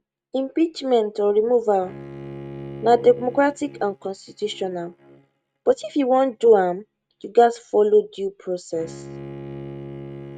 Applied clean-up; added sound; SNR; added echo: neural mask model RNNoise.